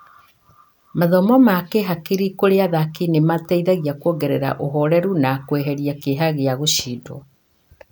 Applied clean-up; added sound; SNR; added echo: none; none; none; none.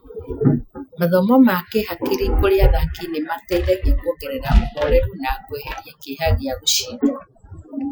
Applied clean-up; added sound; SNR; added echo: classical method Wiener filter.